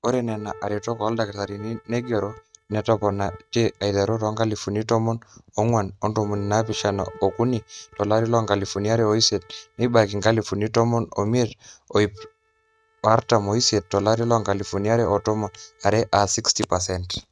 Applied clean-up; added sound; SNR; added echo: neural mask model RNNoise.